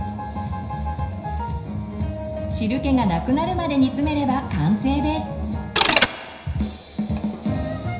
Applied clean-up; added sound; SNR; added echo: none; Mechanisms; 0 dB; reverberation time 0.5 s.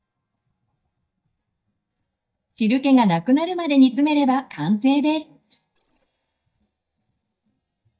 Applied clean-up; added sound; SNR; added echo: neural mask model DeepFilterNet 3.